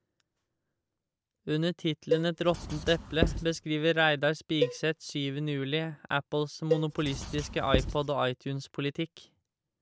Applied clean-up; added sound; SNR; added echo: none; Cowbell + Writing; 3 dB; none.